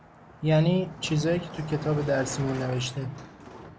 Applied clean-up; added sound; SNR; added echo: none; Car passing by; 13 dB; none.